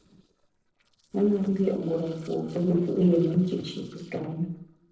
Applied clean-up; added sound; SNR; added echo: neural separator model SepFormer DNS4.